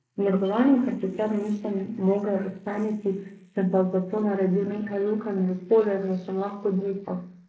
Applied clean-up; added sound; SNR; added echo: neural mask model Resemble Enhance denoiser.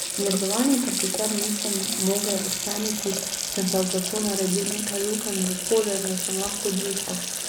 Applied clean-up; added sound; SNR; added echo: none; Water tap, faucet; 1 dB; none.